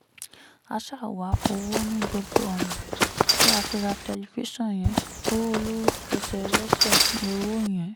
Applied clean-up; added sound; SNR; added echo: none; Run; -5 dB; none.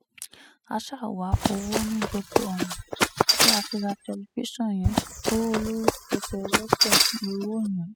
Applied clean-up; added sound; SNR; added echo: classical method spectral subtraction.